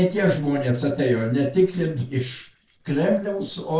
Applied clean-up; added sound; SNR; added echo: neural separator model SepFormer DNS4.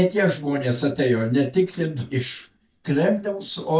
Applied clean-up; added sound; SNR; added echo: neural mask model DeepFilterNet 3.